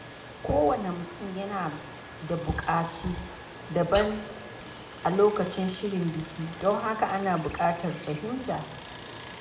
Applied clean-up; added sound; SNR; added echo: none; Stream; 12 dB; reverberation time 0.7 s.